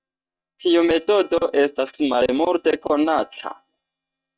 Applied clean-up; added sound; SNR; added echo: neural mask model DeepFilterNet 3.